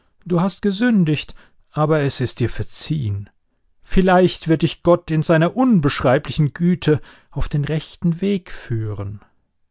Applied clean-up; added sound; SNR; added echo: none; none; none; none.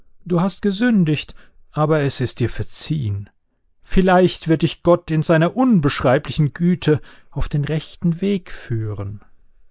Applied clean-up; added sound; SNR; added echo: neural mask model Resemble Enhance denoiser.